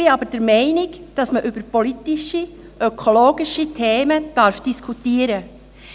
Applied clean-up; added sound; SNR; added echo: none; none; none; none.